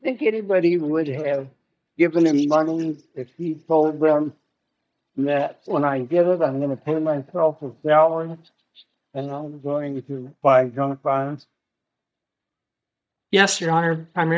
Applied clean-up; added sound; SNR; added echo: neural mask model DeepFilterNet 3.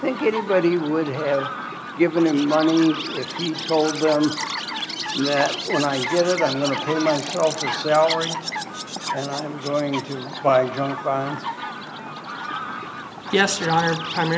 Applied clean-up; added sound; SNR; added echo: none; Chirp, tweet; 7 dB; none.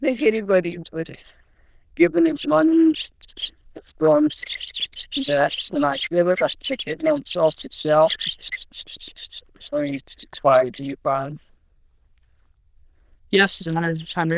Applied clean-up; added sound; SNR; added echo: neural diffusion model UNIVERSE++.